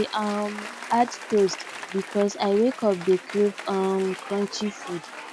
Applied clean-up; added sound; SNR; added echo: none; Applause / Cheering; 13 dB; none.